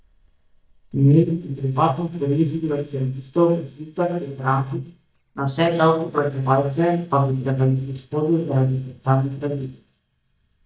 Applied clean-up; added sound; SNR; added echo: neural mask model DeepFilterNet 3.